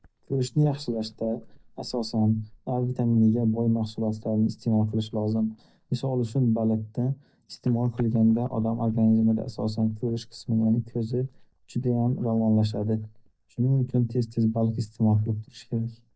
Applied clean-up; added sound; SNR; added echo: neural mask model DeepFilterNet 3.